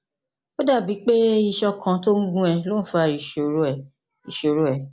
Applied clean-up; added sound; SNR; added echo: none; none; none; none.